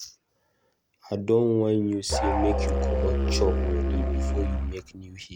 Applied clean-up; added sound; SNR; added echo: none; Musical instrument; -3 dB; none.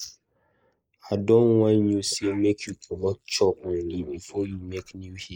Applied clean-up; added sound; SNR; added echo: neural mask model Resemble Enhance denoiser.